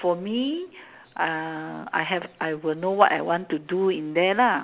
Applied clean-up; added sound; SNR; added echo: none; none; none; none.